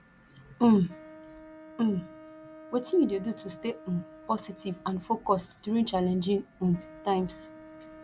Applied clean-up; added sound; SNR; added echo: none; Wind instrument, woodwind instrument; 20 dB; none.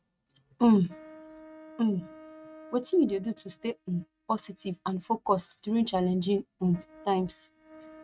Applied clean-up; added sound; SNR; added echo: neural mask model RNNoise.